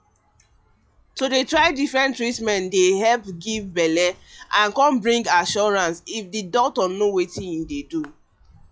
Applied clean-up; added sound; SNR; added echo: classical method log-MMSE.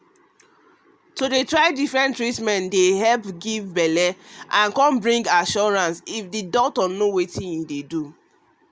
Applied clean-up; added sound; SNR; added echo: none; none; none; none.